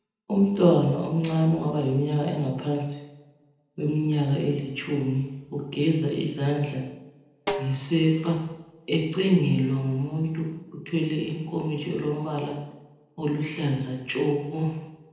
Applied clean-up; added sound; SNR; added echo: neural separator model SepFormer DNS4.